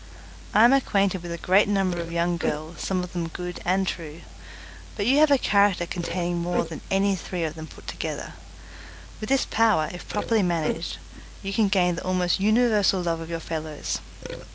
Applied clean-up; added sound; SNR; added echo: none; Burping, eructation; 14 dB; none.